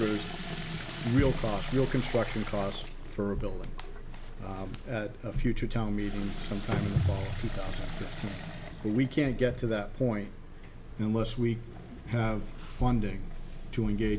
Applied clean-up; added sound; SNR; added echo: none; Sink (filling or washing) / Water tap, faucet; 12 dB; none.